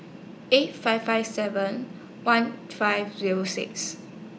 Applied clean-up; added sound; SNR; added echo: none; none; none; none.